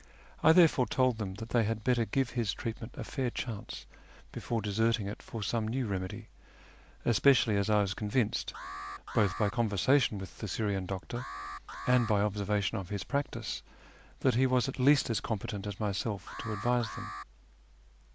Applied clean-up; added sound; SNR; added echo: none; Alarm; 12 dB; none.